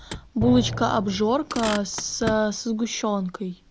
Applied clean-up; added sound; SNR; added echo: none; Drum + Motor vehicle (road); 9 dB; none.